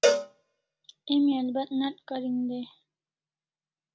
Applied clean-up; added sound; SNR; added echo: none; Cowbell; -1 dB; none.